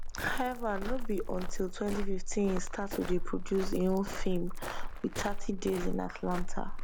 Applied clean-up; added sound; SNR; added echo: none; Walk, footsteps; -1 dB; none.